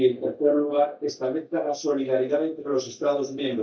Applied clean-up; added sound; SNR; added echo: neural mask model DeepFilterNet 3.